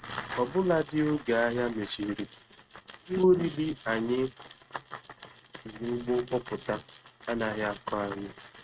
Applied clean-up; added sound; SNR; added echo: neural mask model RNNoise.